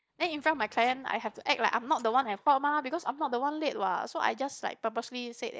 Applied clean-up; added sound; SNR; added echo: neural mask model DeepFilterNet 3.